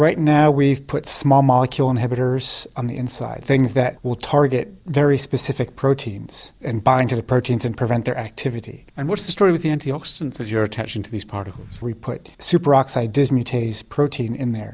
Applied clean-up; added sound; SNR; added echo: none; none; none; none.